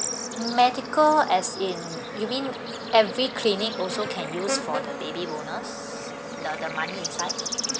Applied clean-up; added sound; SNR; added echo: none; Bird / Insect; 6 dB; none.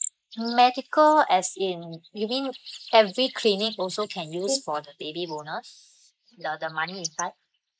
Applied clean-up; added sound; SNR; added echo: neural mask model Resemble Enhance denoiser.